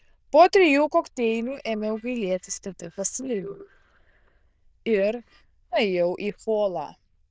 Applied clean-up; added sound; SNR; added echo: neural diffusion model UNIVERSE++.